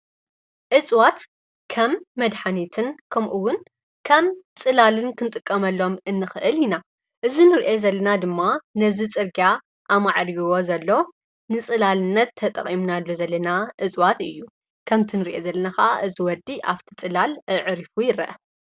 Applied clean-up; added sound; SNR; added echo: none; none; none; none.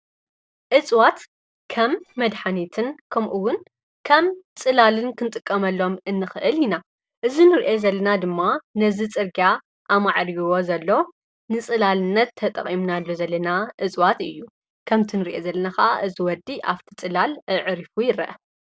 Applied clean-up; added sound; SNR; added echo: neural separator model SepFormer DNS4.